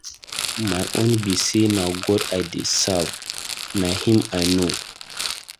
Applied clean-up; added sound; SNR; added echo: none; Rattle; 7 dB; none.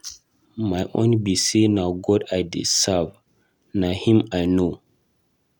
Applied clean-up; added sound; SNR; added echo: none; none; none; none.